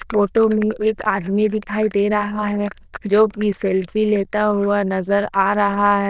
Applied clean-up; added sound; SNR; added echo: neural diffusion model UNIVERSE++.